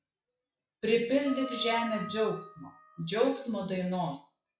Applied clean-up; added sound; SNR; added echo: classical method log-MMSE.